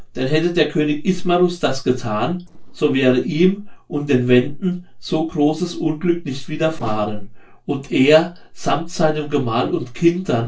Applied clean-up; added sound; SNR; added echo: neural separator model SepFormer DNS4.